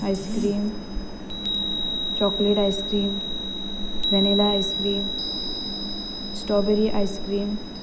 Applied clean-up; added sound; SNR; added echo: none; Chime; 2 dB; none.